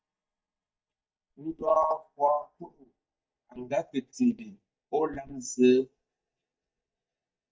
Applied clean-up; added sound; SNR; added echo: neural mask model DeepFilterNet 3.